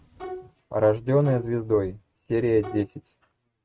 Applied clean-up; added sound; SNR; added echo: neural mask model RNNoise.